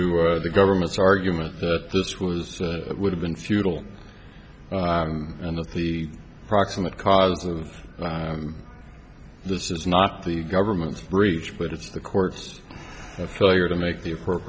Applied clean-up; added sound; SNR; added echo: none; none; none; none.